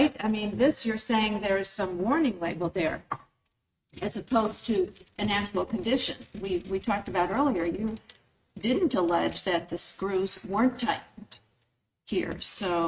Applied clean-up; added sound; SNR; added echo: neural mask model RNNoise.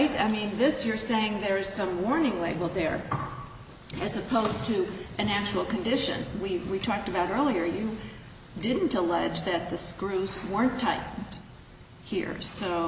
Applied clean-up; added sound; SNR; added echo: none; none; none; none.